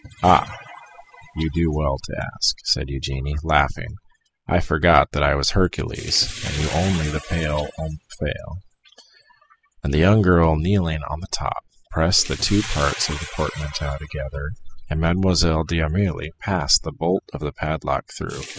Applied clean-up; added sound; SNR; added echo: classical method spectral subtraction.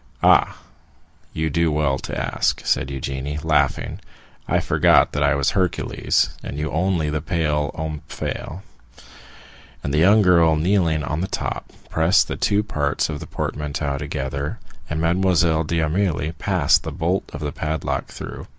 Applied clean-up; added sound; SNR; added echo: none; none; none; none.